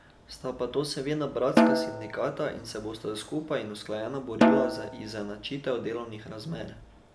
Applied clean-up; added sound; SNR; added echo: none; Snare drum; -5 dB; none.